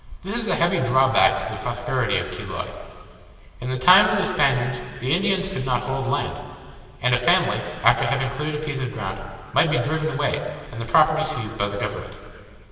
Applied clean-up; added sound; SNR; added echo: none; none; none; reverberation time 2.5 s.